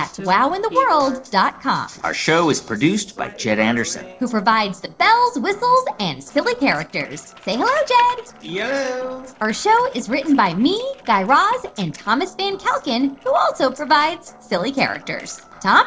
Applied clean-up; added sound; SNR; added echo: neural separator model SepFormer DNS4.